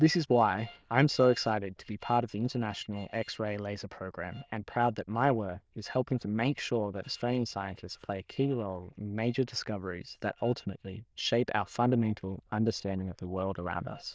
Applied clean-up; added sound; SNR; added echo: neural diffusion model UNIVERSE++.